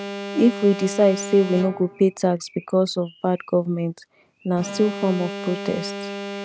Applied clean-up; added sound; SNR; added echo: none; Alarm; 11 dB; none.